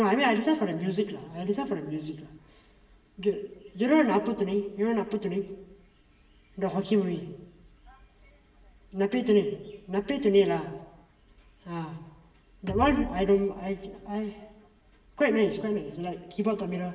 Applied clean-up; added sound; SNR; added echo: none; Bass drum; 10 dB; reverberation time 1.1 s.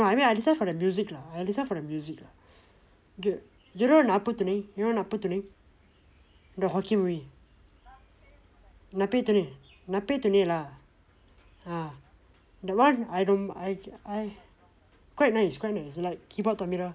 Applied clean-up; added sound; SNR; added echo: none; none; none; none.